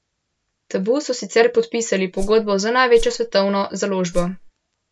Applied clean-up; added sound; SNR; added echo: none; Whoosh, swoosh, swish; 8 dB; none.